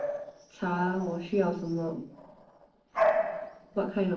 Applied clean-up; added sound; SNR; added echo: neural separator model SepFormer DNS4.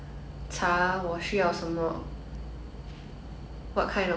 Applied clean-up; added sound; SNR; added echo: none; none; none; none.